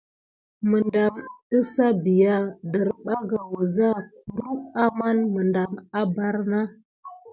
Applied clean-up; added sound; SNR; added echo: none; none; none; none.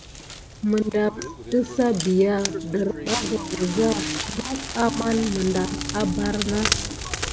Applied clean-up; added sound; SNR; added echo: none; Crackle; 5 dB; none.